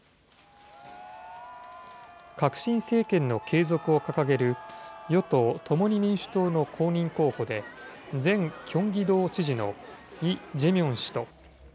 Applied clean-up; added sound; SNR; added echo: none; none; none; none.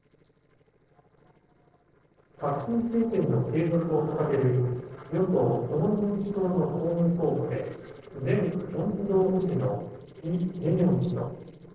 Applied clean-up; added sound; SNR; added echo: neural separator model SepFormer DNS4.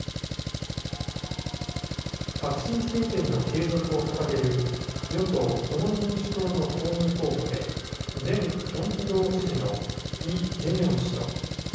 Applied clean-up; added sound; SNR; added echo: none; Engine; 4 dB; reverberation time 1.1 s.